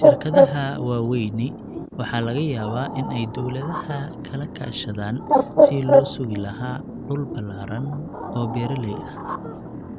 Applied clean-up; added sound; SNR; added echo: none; Bird; -2 dB; none.